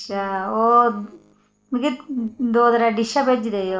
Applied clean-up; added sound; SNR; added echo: neural separator model SepFormer DNS4.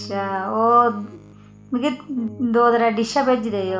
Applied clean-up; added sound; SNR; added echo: none; Keyboard (musical); 20 dB; reverberation time 0.4 s.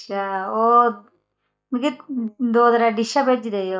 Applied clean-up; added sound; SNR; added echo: neural mask model DeepFilterNet 3.